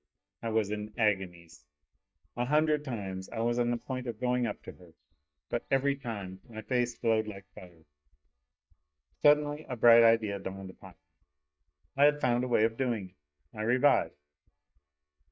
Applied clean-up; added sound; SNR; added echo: neural mask model DeepFilterNet 3.